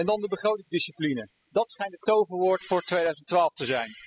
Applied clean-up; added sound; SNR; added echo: classical method spectral subtraction.